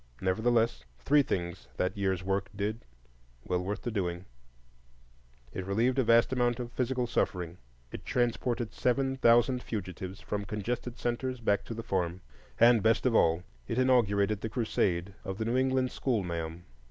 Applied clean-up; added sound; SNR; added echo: none; none; none; none.